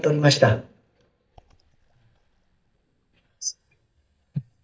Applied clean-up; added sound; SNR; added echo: neural mask model DeepFilterNet 3.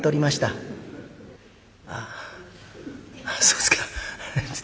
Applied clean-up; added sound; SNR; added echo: none; none; none; none.